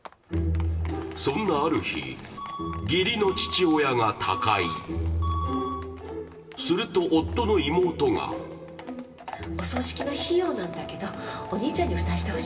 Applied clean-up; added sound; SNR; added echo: none; Livestock, farm animals, working animals; 20 dB; reverberation time 2.0 s.